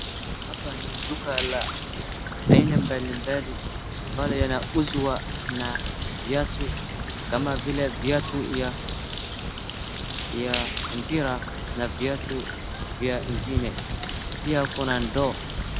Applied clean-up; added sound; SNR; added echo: none; Bird; 3 dB; none.